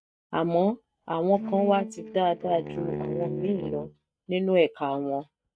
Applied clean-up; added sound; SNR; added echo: neural mask model DeepFilterNet 3.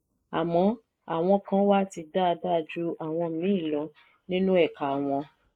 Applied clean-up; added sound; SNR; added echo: neural mask model Resemble Enhance denoiser.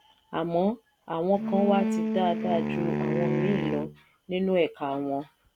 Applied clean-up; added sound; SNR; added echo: none; Wind instrument, woodwind instrument; 1 dB; none.